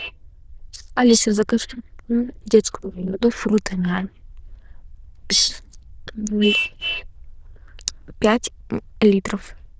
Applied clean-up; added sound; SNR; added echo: neural diffusion model UNIVERSE++.